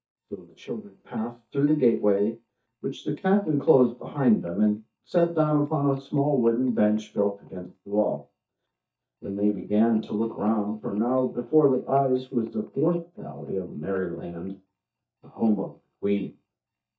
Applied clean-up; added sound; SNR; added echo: neural mask model DeepFilterNet 3.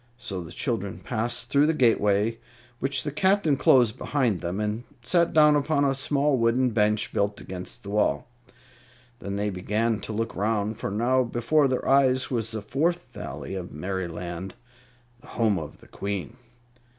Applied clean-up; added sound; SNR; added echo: none; none; none; none.